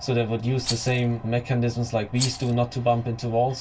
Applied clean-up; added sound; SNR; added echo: none; Rattle; 12 dB; reverberation time 0.2 s.